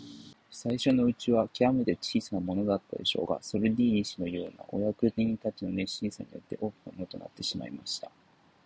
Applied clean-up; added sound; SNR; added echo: none; none; none; none.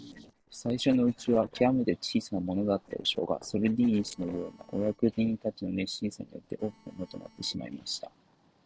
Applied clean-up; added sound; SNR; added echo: neural separator model SepFormer DNS4.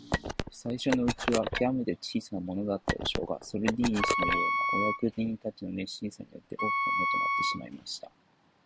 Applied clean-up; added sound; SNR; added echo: none; Telephone + Wind instrument, woodwind instrument; -2 dB; none.